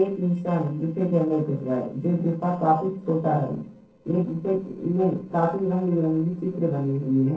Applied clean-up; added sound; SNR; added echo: neural separator model SepFormer DNS4.